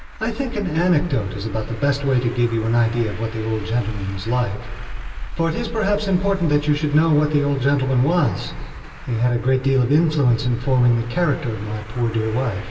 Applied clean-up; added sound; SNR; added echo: none; Traffic noise, roadway noise; 18 dB; reverberation time 2.2 s.